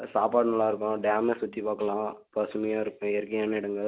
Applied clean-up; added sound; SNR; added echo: none; none; none; none.